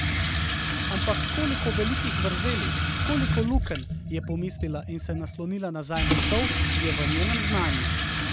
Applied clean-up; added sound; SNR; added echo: none; Sink (filling or washing) / Water tap, faucet; -5 dB; none.